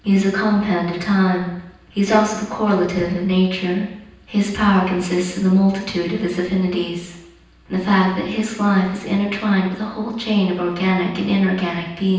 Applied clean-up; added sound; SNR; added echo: none; none; none; reverberation time 0.9 s.